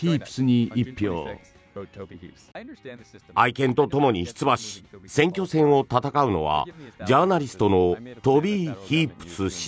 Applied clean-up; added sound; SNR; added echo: none; none; none; none.